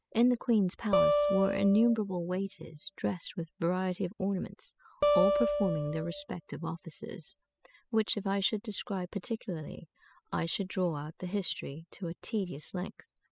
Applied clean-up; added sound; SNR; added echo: classical method spectral subtraction.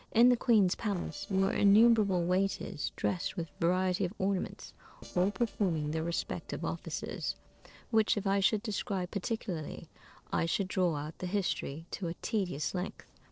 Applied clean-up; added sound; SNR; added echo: neural separator model SepFormer DNS4.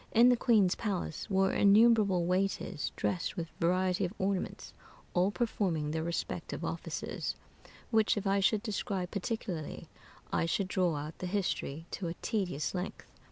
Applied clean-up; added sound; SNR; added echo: none; none; none; none.